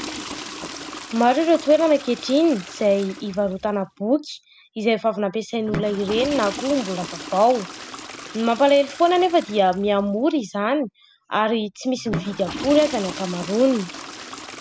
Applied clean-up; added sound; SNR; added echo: none; Toilet flush / Water; 13 dB; none.